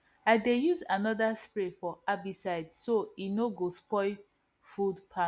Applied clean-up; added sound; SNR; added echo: none; none; none; none.